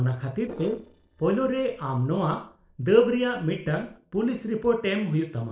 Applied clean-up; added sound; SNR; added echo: neural separator model SepFormer DNS4.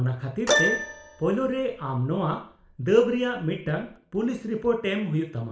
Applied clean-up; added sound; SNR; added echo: none; Keyboard (musical); 5 dB; reverberation time 0.4 s.